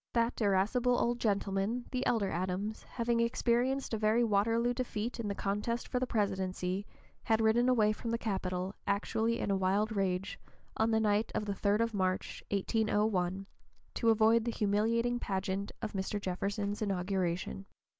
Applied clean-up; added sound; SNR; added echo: none; none; none; none.